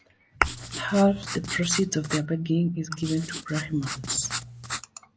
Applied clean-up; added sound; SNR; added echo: neural mask model Resemble Enhance denoiser.